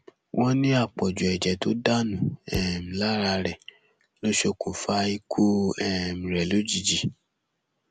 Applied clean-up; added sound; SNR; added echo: none; Thump, thud; 14 dB; none.